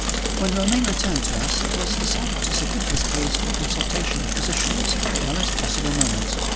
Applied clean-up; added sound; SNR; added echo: none; Mechanisms / Bicycle; -4 dB; none.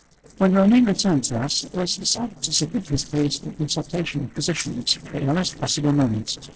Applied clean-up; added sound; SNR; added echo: neural separator model SepFormer DNS4.